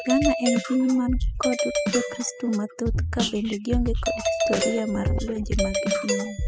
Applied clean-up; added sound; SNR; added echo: classical method spectral subtraction.